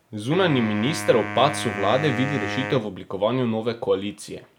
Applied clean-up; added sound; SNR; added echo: none; Wind instrument, woodwind instrument; 9 dB; none.